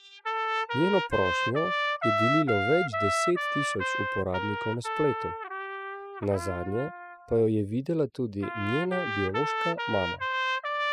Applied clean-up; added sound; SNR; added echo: classical method spectral subtraction.